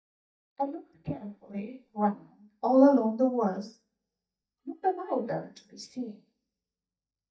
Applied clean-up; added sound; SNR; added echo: neural mask model DeepFilterNet 3.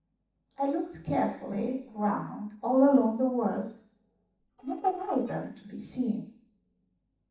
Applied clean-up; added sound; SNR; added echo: neural separator model SepFormer DNS4.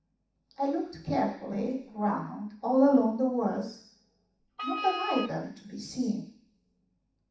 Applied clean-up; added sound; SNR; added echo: none; Wind instrument, woodwind instrument; 7 dB; reverberation time 0.7 s.